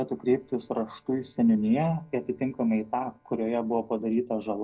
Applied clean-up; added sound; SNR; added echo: neural separator model SepFormer DNS4.